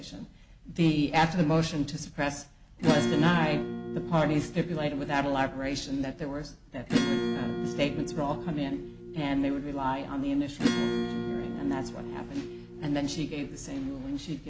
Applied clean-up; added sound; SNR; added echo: none; Acoustic guitar / Strum; 4 dB; none.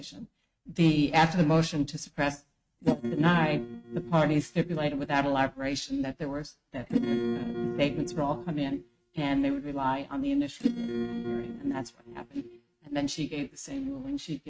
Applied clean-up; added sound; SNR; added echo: neural mask model RNNoise.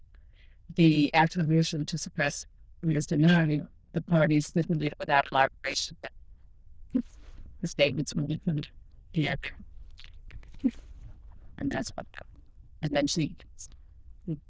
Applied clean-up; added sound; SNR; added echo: neural diffusion model UNIVERSE++.